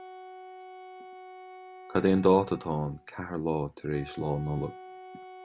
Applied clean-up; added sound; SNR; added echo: none; Wind instrument, woodwind instrument; 16 dB; none.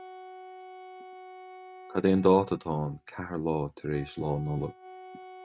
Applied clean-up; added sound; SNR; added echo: neural mask model RNNoise.